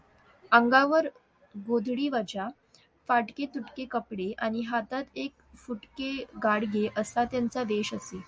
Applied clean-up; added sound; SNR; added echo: none; none; none; none.